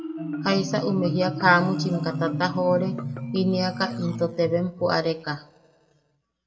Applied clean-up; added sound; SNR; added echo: none; Marimba, xylophone; 7 dB; reverberation time 0.6 s.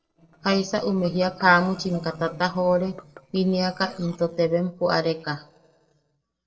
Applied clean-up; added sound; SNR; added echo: neural separator model SepFormer DNS4.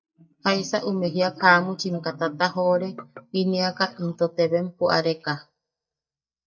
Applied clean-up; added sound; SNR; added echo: neural mask model DeepFilterNet 3.